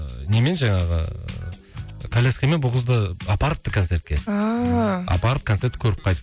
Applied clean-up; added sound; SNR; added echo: none; none; none; none.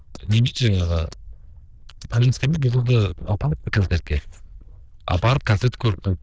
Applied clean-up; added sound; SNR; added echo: neural diffusion model UNIVERSE++.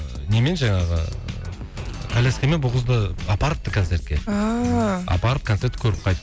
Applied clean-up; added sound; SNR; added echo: none; Drum kit; 11 dB; none.